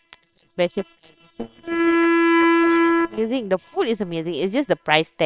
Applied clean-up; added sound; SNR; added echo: neural separator model SepFormer WHAM!.